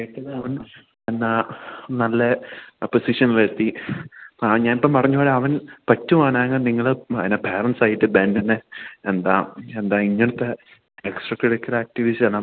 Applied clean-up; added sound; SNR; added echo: none; none; none; none.